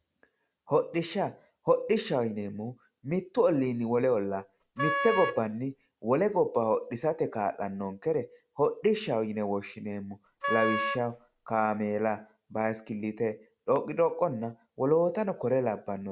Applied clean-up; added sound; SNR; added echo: none; Wind instrument, woodwind instrument; 3 dB; none.